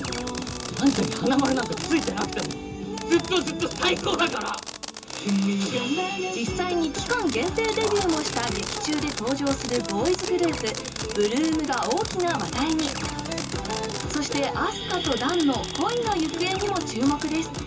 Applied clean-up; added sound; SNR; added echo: none; Fireworks; 11 dB; reverberation time 0.2 s.